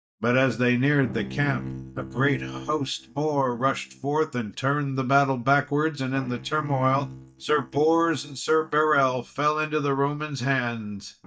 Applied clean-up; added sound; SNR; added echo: neural mask model DeepFilterNet 3.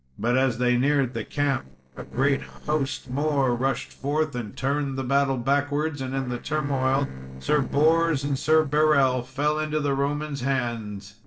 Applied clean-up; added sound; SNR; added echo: neural separator model SepFormer DNS4.